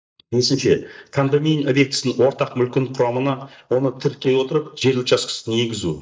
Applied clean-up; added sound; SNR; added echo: neural mask model DeepFilterNet 3.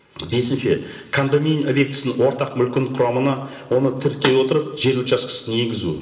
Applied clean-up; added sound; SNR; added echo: none; Snare drum; 6 dB; reverberation time 2.1 s.